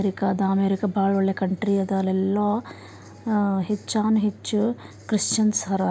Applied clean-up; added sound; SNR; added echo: none; none; none; none.